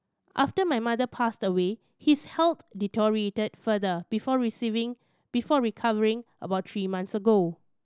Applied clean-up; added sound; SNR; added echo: none; none; none; none.